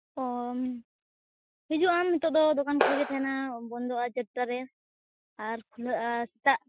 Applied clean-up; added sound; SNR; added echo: classical method Wiener filter.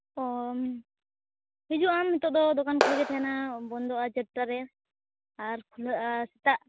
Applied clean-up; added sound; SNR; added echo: none; Clapping; 1 dB; none.